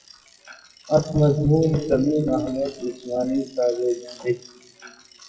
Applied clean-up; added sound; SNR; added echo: classical method WPE with log-MMSE.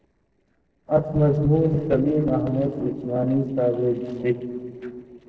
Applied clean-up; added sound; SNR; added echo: neural separator model SepFormer DNS4.